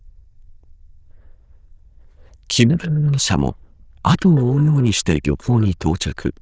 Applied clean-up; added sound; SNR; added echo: neural diffusion model UNIVERSE++.